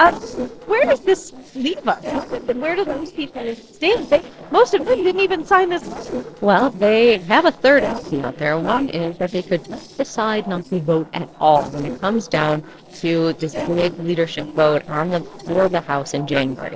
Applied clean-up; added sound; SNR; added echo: neural separator model SepFormer DNS4.